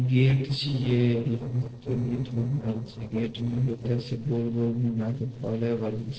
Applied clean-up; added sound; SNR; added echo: neural separator model SepFormer DNS4.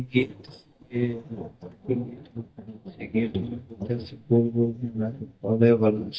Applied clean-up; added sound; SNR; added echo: neural mask model DeepFilterNet 3.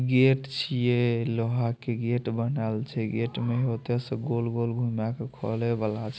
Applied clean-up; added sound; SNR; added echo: none; none; none; none.